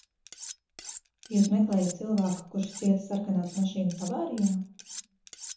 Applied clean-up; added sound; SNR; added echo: none; Cutlery, silverware; 16 dB; reverberation time 1.0 s.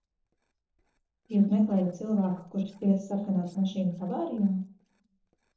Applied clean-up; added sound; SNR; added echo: neural separator model SepFormer DNS4.